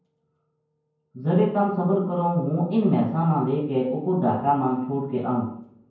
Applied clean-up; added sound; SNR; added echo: none; none; none; reverberation time 0.9 s.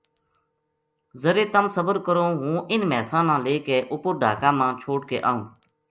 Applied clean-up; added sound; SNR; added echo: none; none; none; none.